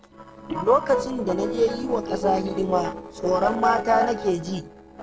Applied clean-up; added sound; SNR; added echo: neural separator model SepFormer DNS4.